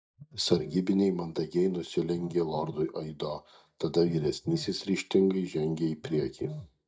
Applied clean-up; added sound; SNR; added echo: neural mask model DeepFilterNet 3.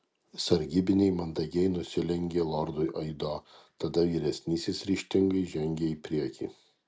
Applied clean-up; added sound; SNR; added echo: none; none; none; none.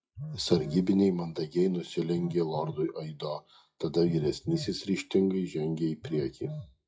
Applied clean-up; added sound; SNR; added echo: classical method WPE with log-MMSE.